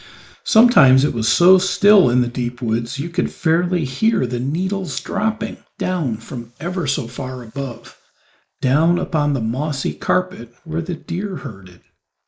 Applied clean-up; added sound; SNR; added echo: neural mask model Resemble Enhance denoiser.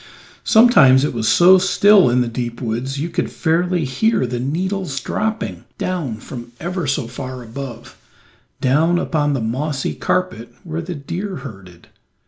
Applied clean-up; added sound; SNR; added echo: none; none; none; none.